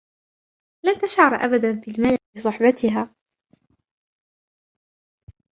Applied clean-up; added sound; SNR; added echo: none; none; none; none.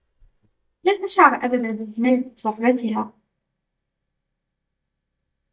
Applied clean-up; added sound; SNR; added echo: neural mask model DeepFilterNet 3.